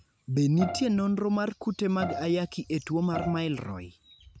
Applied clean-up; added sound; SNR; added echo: none; Bowed string instrument; 10 dB; none.